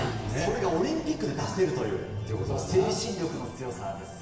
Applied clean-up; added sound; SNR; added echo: none; none; none; reverberation time 1.2 s.